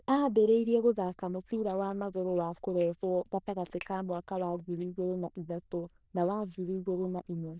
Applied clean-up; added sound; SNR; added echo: neural diffusion model UNIVERSE++.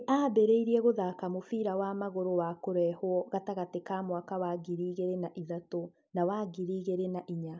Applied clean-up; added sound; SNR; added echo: none; none; none; none.